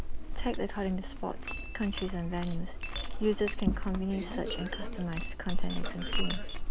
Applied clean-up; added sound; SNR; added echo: none; Chink, clink; -4 dB; none.